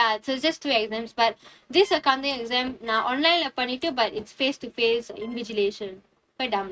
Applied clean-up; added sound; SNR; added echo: neural mask model RNNoise.